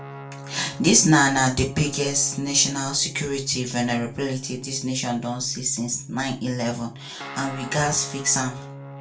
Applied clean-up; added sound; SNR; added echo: none; Guitar; 14 dB; reverberation time 0.3 s.